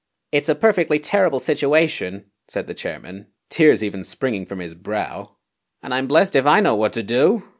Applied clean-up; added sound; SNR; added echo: none; none; none; none.